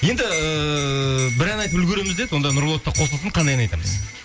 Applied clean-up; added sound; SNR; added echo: none; Liquid; 11 dB; none.